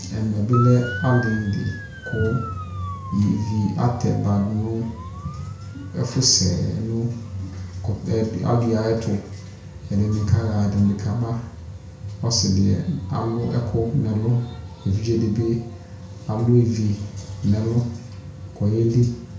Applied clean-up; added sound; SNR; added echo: none; Motor vehicle (road) / Siren; 19 dB; reverberation time 0.5 s.